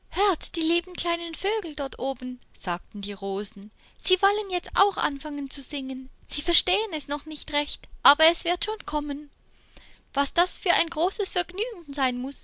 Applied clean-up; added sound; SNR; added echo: none; none; none; none.